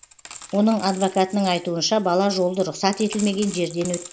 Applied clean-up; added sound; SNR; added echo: none; Coin (dropping); 16 dB; none.